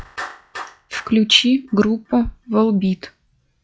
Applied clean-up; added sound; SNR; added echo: classical method log-MMSE.